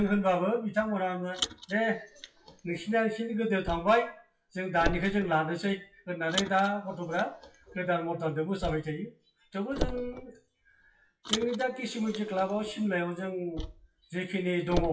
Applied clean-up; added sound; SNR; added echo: classical method WPE with log-MMSE.